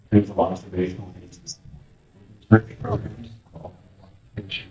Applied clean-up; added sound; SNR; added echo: neural mask model DeepFilterNet 3.